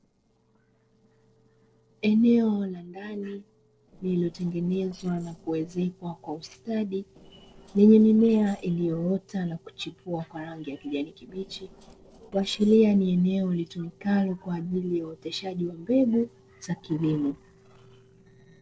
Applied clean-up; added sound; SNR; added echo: neural separator model SepFormer DNS4.